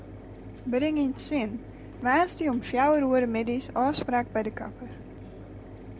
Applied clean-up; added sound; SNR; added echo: none; Mechanisms; 15 dB; none.